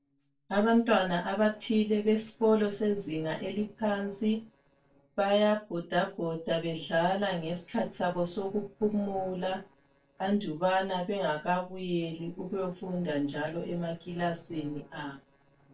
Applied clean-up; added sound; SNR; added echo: neural separator model SepFormer DNS4.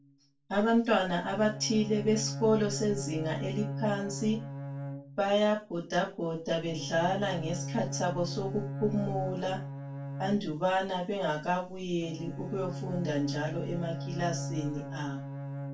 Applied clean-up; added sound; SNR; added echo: none; Bowed string instrument; 7 dB; reverberation time 0.2 s.